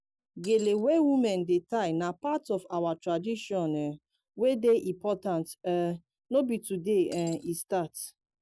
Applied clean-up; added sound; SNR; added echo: none; Shatter; 18 dB; none.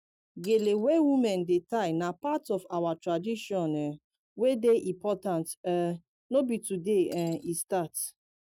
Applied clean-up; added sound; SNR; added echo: neural mask model RNNoise.